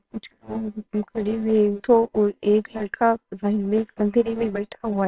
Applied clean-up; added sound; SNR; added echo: neural separator model SepFormer WHAMR!.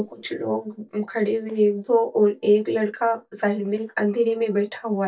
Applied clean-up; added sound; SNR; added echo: neural mask model DeepFilterNet 3.